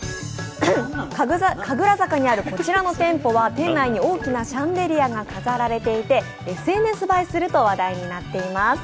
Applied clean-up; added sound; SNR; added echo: none; none; none; none.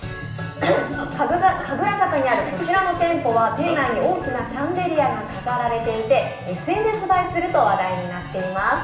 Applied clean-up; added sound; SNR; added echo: none; none; none; reverberation time 0.8 s.